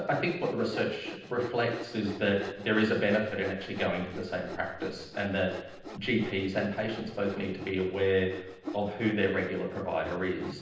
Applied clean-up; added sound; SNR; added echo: none; Sawing; 13 dB; reverberation time 0.9 s.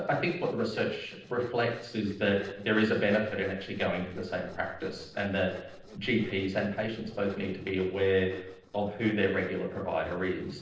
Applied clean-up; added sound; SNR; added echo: neural separator model SepFormer DNS4.